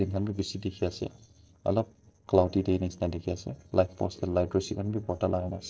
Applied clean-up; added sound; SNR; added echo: neural separator model SepFormer DNS4.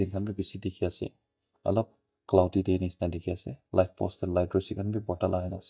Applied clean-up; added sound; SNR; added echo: neural mask model DeepFilterNet 3.